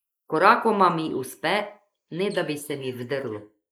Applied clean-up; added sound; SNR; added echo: neural mask model Resemble Enhance denoiser.